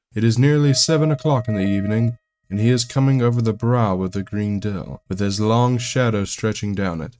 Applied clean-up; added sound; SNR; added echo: neural mask model RNNoise.